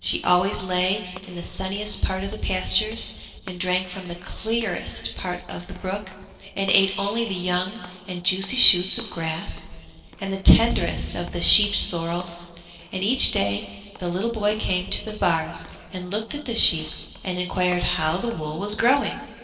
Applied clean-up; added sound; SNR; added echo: neural separator model SepFormer DNS4.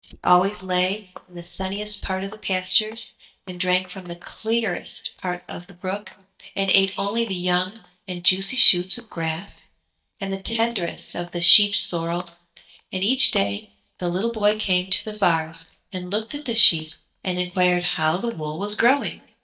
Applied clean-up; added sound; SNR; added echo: neural mask model DeepFilterNet 3.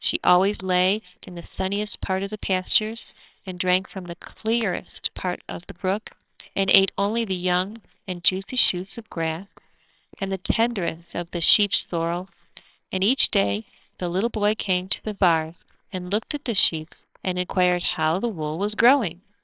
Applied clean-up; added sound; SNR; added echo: neural separator model SepFormer WHAMR!.